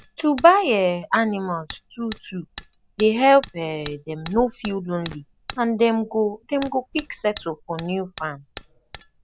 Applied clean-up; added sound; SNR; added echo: none; Hammer; 20 dB; none.